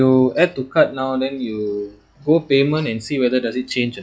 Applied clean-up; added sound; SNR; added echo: classical method log-MMSE.